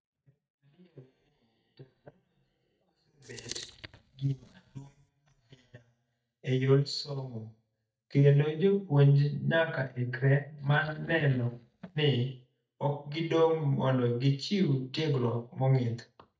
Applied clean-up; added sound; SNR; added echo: neural mask model DeepFilterNet 3.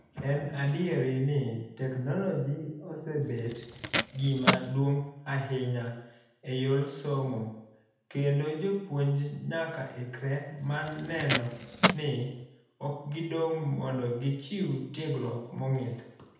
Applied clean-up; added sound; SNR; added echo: none; Packing tape, duct tape; -2 dB; reverberation time 0.8 s.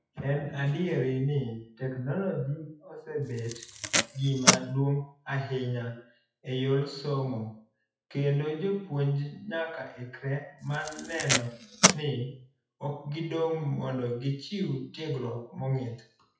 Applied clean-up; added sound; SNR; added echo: classical method WPE with log-MMSE.